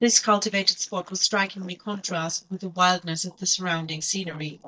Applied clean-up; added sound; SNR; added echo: neural mask model DeepFilterNet 3.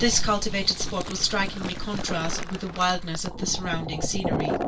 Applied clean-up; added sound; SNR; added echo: none; Fill (with liquid); 7 dB; reverberation time 0.2 s.